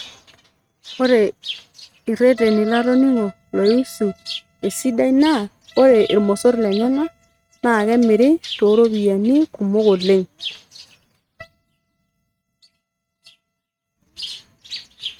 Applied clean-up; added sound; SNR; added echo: neural mask model RNNoise.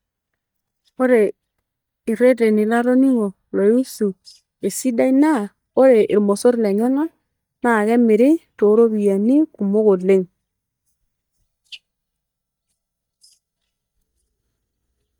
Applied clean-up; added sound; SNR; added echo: neural mask model DeepFilterNet 3.